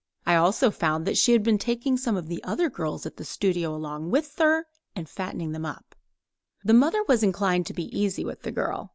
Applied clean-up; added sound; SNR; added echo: none; none; none; none.